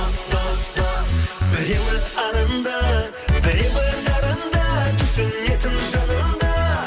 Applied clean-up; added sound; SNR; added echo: none; none; none; none.